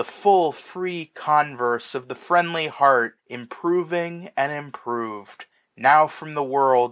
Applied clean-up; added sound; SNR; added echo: none; none; none; none.